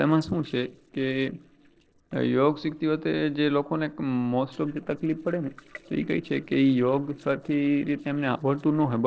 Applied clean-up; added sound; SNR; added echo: neural separator model SepFormer DNS4.